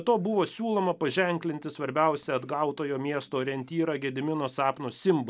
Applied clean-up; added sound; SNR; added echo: none; none; none; none.